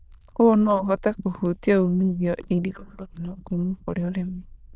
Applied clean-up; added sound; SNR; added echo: neural diffusion model UNIVERSE++.